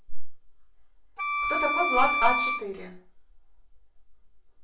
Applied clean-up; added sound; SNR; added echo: none; Wind instrument, woodwind instrument; 0 dB; reverberation time 0.4 s.